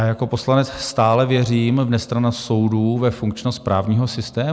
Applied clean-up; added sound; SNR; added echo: none; none; none; none.